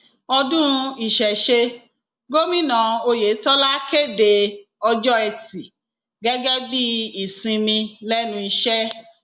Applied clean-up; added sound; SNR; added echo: none; none; none; none.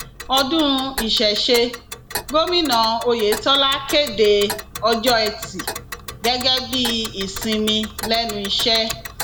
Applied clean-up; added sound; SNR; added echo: none; Tick; 11 dB; none.